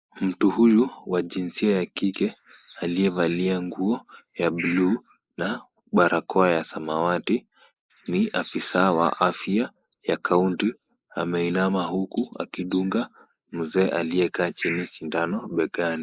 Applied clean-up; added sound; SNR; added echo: neural mask model Resemble Enhance denoiser.